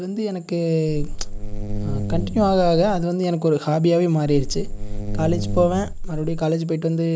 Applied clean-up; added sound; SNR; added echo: none; Buzz; 3 dB; none.